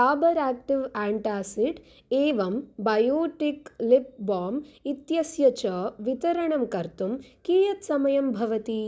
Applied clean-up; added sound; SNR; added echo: none; none; none; none.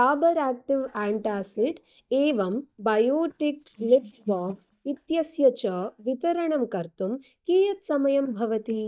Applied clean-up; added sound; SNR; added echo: neural mask model DeepFilterNet 3.